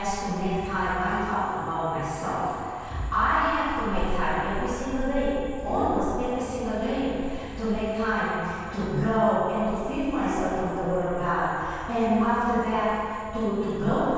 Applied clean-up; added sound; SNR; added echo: none; Frog; 11 dB; reverberation time 2.1 s.